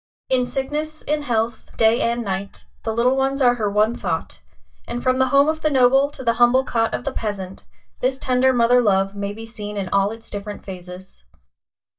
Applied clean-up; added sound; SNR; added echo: neural mask model DeepFilterNet 3.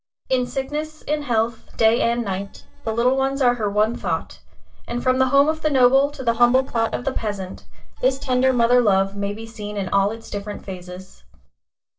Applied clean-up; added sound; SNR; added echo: neural separator model SepFormer DNS4.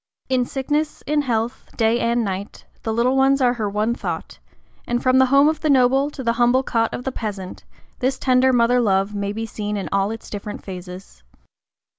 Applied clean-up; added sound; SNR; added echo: none; none; none; none.